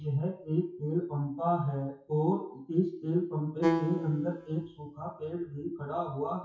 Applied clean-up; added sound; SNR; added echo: classical method WPE with log-MMSE.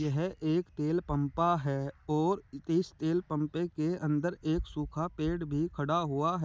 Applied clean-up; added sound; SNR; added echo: none; none; none; none.